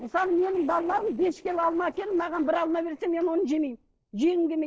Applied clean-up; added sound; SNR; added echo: neural separator model SepFormer DNS4.